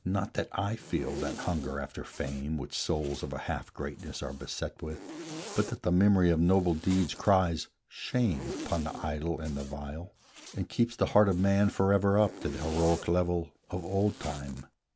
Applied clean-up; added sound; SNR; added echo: none; Zipper (clothing); 16 dB; none.